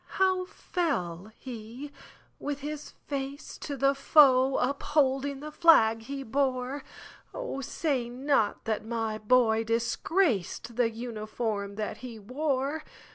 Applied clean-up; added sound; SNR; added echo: none; none; none; none.